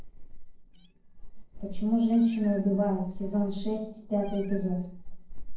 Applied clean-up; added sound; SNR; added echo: neural separator model SepFormer DNS4.